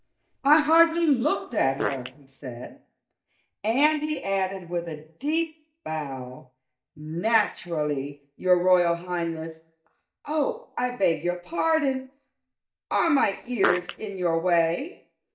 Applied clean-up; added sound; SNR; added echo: neural mask model DeepFilterNet 3.